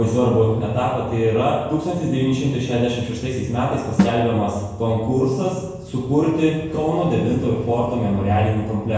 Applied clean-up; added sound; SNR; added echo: none; Drum; 9 dB; reverberation time 1.0 s.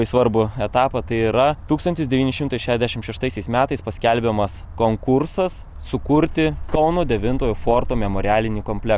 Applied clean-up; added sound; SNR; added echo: none; none; none; none.